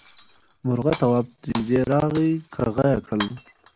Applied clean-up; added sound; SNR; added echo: none; Shatter; 13 dB; none.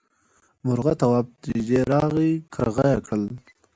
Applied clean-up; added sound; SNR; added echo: none; none; none; none.